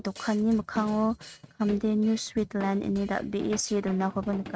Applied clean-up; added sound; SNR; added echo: neural mask model RNNoise.